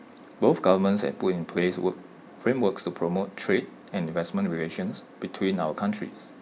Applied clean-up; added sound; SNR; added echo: none; none; none; none.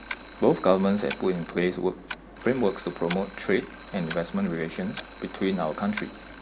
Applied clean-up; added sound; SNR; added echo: none; Clock + Alarm; 15 dB; none.